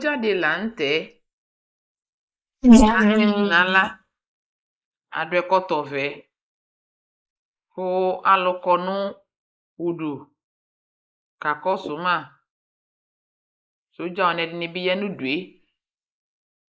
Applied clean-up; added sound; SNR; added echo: neural mask model Resemble Enhance denoiser.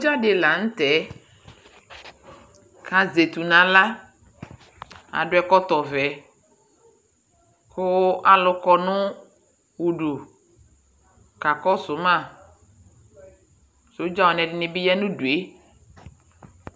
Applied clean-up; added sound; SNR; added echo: none; none; none; none.